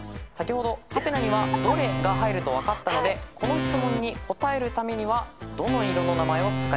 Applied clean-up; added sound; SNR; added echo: none; Organ; 4 dB; none.